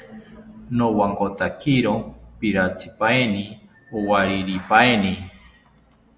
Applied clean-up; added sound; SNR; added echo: none; none; none; none.